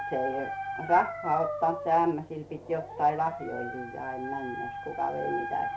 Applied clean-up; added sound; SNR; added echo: none; Dog; 6 dB; none.